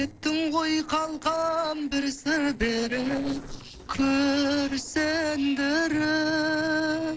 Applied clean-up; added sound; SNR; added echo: neural separator model SepFormer DNS4.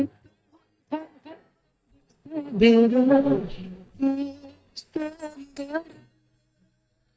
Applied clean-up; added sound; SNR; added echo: neural mask model DeepFilterNet 3.